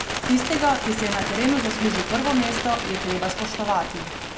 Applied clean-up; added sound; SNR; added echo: none; Bird; 4 dB; none.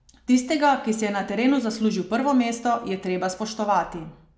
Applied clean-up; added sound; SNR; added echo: none; none; none; none.